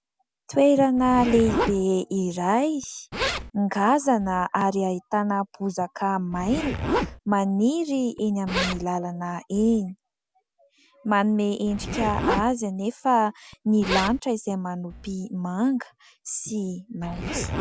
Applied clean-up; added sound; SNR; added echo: none; Zipper (clothing); 9 dB; none.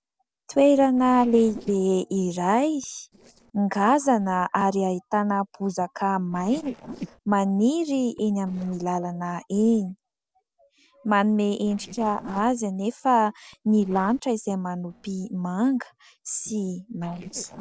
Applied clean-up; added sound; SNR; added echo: neural separator model SepFormer DNS4.